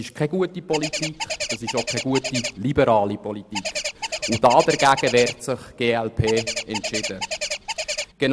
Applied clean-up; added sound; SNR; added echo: none; Bird; 6 dB; none.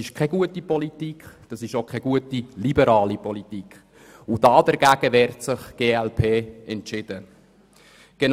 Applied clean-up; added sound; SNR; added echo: none; none; none; none.